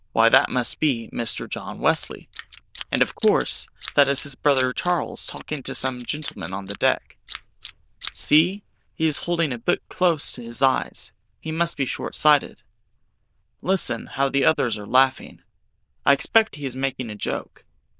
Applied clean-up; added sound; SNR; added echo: neural diffusion model UNIVERSE++.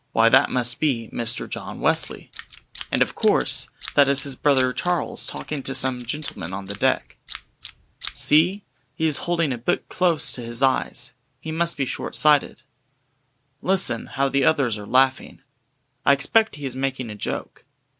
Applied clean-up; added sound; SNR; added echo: none; Tools; 13 dB; none.